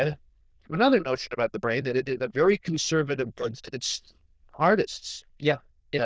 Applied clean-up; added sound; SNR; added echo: neural diffusion model UNIVERSE++.